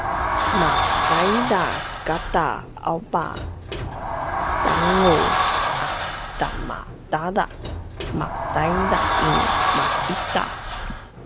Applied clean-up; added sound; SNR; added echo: none; Sliding door; -4 dB; none.